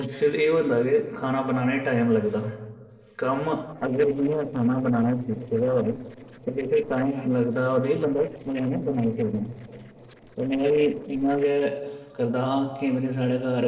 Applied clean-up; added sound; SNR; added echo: neural separator model SepFormer DNS4.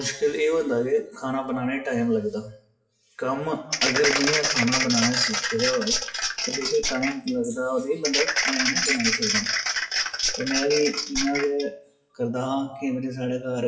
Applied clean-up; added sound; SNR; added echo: classical method WPE with log-MMSE.